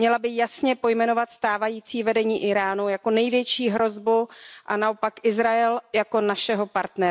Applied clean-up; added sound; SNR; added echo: none; none; none; none.